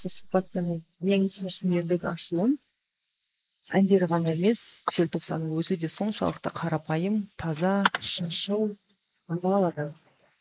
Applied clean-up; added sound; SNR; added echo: neural mask model Resemble Enhance denoiser.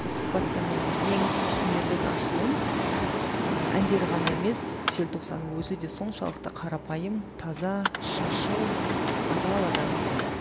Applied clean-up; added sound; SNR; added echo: none; Mechanical fan; -2 dB; none.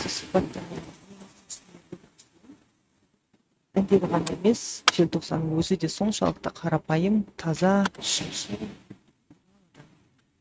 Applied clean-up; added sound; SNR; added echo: neural mask model RNNoise.